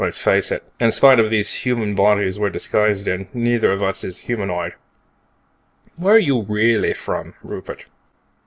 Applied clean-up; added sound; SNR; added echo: none; none; none; none.